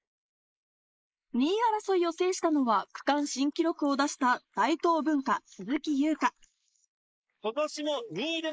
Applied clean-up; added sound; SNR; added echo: neural mask model Resemble Enhance denoiser.